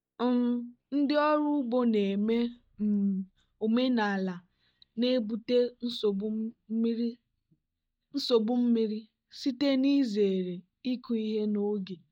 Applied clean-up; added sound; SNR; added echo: neural mask model DeepFilterNet 3.